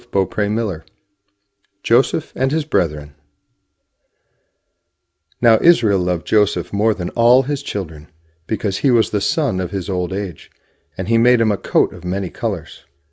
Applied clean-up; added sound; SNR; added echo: none; none; none; none.